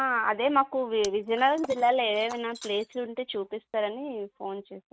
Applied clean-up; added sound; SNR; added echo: neural mask model RNNoise.